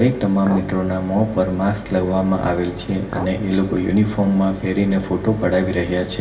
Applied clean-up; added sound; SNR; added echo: none; Chink, clink; 18 dB; reverberation time 0.6 s.